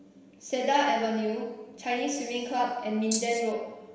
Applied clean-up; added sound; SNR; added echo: none; Rattle (instrument); 5 dB; reverberation time 1.1 s.